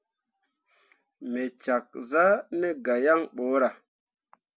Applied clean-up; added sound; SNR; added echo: none; none; none; none.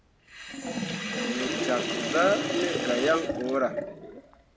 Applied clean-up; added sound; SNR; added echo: none; Sink (filling or washing); 2 dB; none.